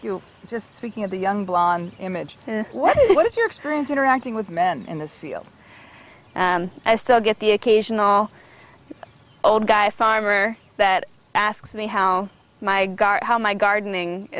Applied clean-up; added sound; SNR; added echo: none; none; none; none.